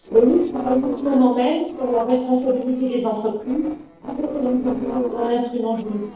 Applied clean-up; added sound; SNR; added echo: neural separator model SepFormer DNS4.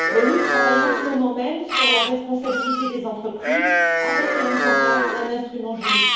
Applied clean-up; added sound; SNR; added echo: none; Livestock, farm animals, working animals; -3 dB; reverberation time 2.2 s.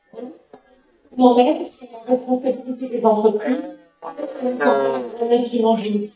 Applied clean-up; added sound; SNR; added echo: neural mask model DeepFilterNet 3.